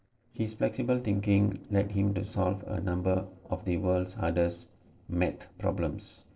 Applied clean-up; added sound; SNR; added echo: neural separator model SepFormer DNS4.